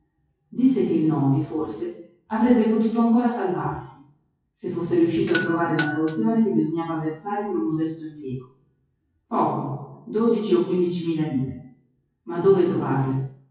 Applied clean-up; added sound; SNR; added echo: classical method WPE with log-MMSE.